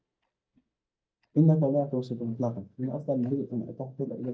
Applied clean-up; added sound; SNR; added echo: neural mask model DeepFilterNet 3.